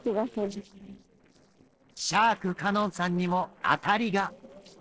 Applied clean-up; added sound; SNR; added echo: neural separator model SepFormer DNS4.